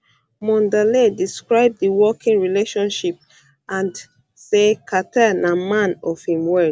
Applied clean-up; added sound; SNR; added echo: none; none; none; none.